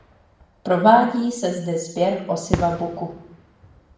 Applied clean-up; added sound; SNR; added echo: none; Fireworks; 12 dB; reverberation time 0.7 s.